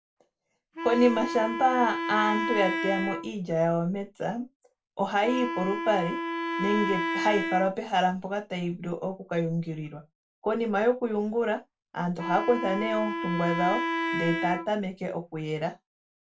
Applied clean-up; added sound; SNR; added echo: none; Wind instrument, woodwind instrument; 4 dB; reverberation time 0.2 s.